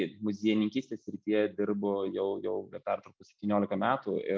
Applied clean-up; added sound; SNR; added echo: none; none; none; none.